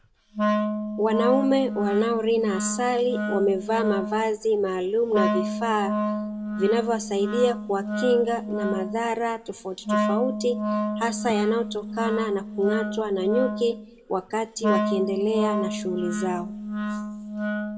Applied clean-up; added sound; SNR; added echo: none; Wind instrument, woodwind instrument; 3 dB; reverberation time 0.9 s.